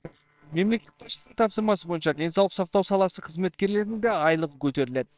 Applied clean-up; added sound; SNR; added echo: neural separator model SepFormer WHAMR!.